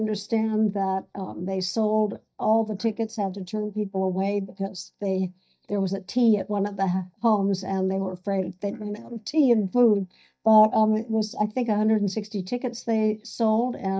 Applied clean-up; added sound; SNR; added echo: neural mask model DeepFilterNet 3.